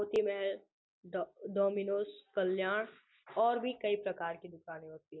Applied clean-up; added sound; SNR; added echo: none; none; none; none.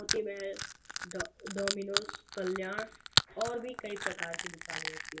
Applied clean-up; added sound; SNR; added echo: none; Crushing; -2 dB; reverberation time 0.1 s.